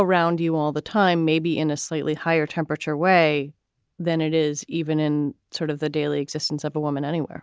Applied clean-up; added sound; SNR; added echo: none; none; none; none.